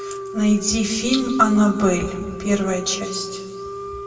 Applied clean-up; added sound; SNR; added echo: none; Wind instrument, woodwind instrument; 11 dB; reverberation time 1.5 s.